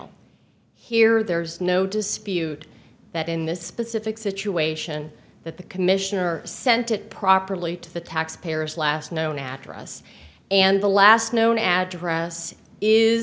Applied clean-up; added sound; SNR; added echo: none; none; none; none.